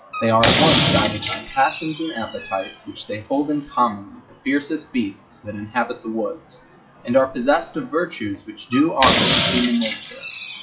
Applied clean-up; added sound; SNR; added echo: classical method WPE with log-MMSE.